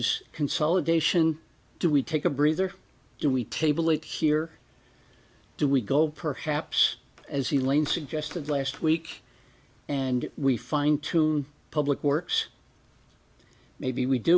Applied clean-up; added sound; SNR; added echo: none; none; none; none.